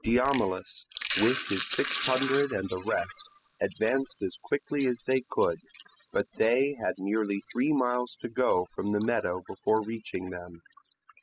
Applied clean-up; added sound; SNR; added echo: classical method spectral subtraction.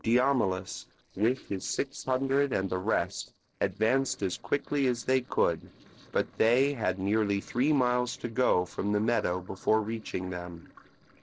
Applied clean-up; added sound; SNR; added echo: neural separator model SepFormer DNS4.